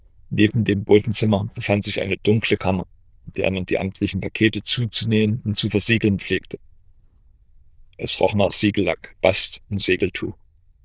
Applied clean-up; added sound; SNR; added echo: neural diffusion model UNIVERSE++.